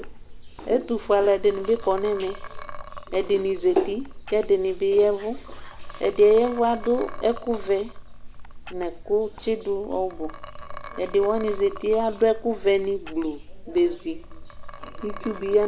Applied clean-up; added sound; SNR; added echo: none; Liquid; 11 dB; none.